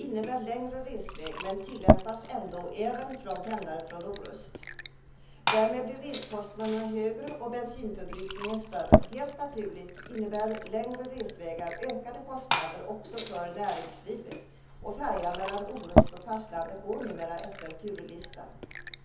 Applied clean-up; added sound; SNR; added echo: none; Fill (with liquid) / Glass; -3 dB; reverberation time 0.7 s.